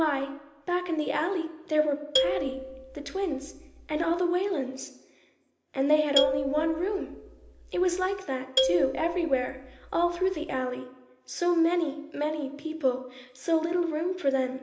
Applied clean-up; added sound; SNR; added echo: none; Marimba, xylophone; 4 dB; reverberation time 0.8 s.